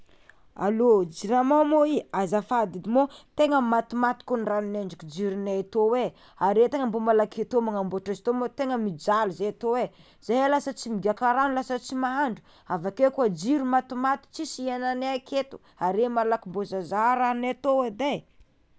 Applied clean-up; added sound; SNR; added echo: none; none; none; none.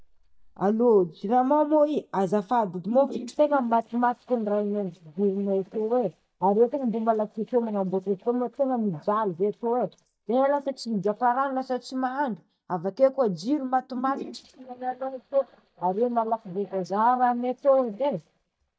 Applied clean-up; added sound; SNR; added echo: neural mask model DeepFilterNet 3.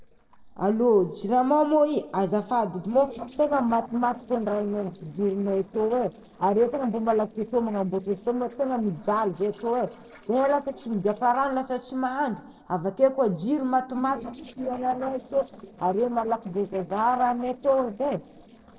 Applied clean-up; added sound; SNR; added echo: neural separator model SepFormer DNS4.